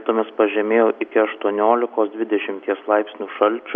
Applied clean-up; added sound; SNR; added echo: none; none; none; none.